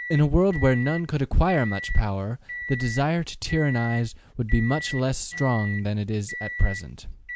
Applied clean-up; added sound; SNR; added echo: none; Microwave oven; 12 dB; none.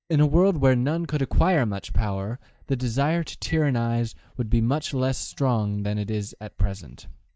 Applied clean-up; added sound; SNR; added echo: neural mask model DeepFilterNet 3.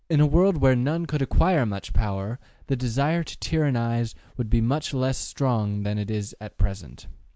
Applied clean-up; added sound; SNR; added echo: none; none; none; none.